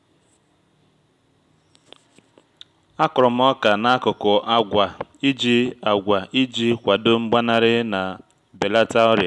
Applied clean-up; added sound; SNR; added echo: none; none; none; none.